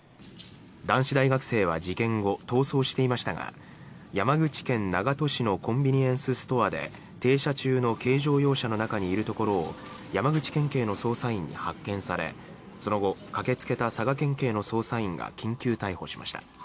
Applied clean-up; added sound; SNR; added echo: none; none; none; none.